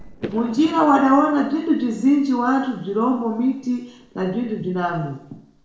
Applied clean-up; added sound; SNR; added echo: neural separator model SepFormer DNS4.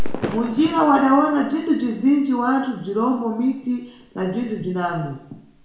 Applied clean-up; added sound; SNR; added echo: none; Fireworks; 9 dB; reverberation time 0.7 s.